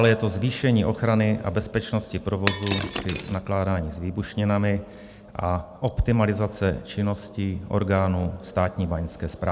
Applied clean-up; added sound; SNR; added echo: none; Shatter; 4 dB; none.